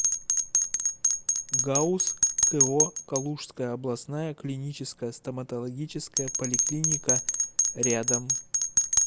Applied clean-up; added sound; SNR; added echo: none; Bell; -5 dB; none.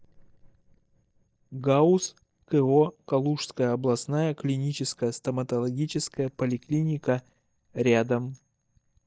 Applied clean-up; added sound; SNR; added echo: neural mask model DeepFilterNet 3.